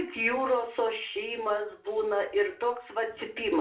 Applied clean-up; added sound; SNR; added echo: none; none; none; reverberation time 0.3 s.